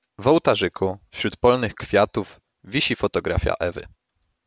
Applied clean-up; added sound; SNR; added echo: none; none; none; none.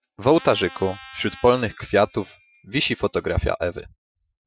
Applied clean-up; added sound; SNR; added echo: classical method Wiener filter.